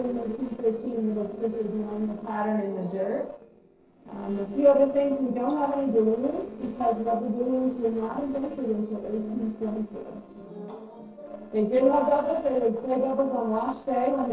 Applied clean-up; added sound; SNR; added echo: neural separator model SepFormer DNS4.